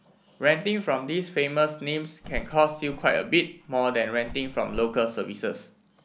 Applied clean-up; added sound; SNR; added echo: none; Bird; 14 dB; none.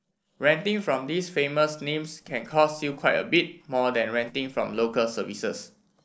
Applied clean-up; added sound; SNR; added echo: neural separator model SepFormer DNS4.